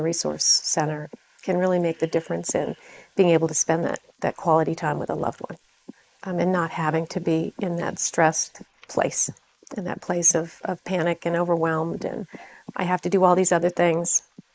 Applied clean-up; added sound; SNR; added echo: neural mask model Resemble Enhance denoiser.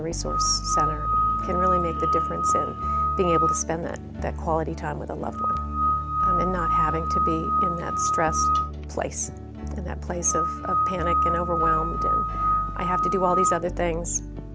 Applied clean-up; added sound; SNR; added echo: none; Screech / Glass; -3 dB; none.